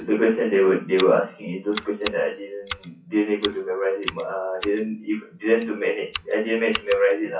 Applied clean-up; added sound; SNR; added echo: classical method WPE with log-MMSE.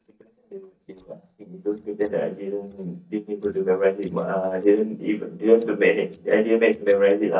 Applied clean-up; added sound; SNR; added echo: neural mask model DeepFilterNet 3.